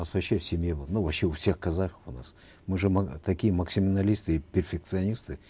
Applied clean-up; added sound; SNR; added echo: none; none; none; none.